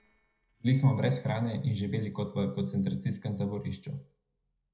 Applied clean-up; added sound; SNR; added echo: neural separator model SepFormer DNS4.